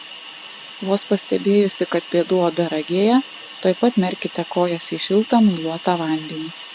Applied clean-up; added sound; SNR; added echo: none; Hiss; 17 dB; none.